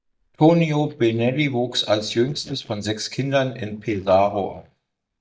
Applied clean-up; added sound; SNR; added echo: neural mask model DeepFilterNet 3.